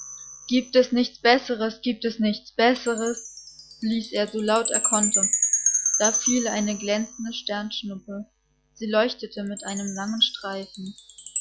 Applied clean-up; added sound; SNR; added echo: none; Chime; 3 dB; none.